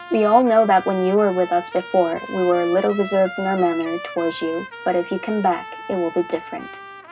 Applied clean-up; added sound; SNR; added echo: none; Trumpet; 15 dB; reverberation time 0.2 s.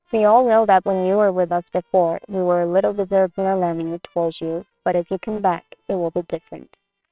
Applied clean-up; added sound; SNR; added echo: neural separator model SepFormer WHAMR!.